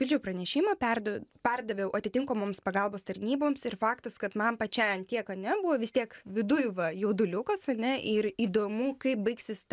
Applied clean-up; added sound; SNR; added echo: none; none; none; none.